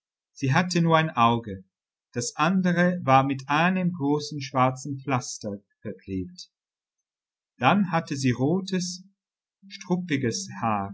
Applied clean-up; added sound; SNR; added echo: none; none; none; none.